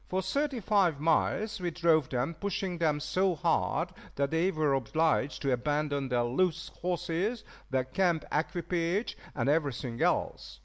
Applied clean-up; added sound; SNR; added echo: none; none; none; none.